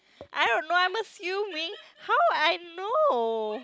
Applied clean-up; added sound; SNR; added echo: none; none; none; none.